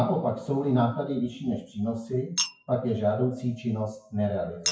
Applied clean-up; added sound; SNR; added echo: classical method WPE with log-MMSE.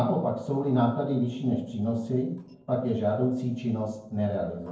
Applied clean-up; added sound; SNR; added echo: neural separator model SepFormer DNS4.